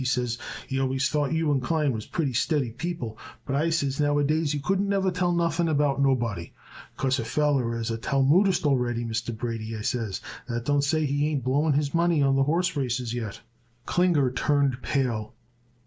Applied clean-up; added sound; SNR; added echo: none; none; none; none.